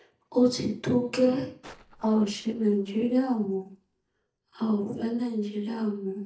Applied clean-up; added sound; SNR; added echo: neural mask model DeepFilterNet 3.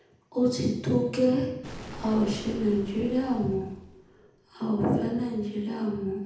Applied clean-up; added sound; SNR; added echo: none; Explosion; 18 dB; reverberation time 0.8 s.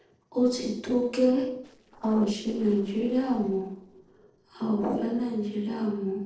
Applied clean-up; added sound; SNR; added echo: neural separator model SepFormer DNS4.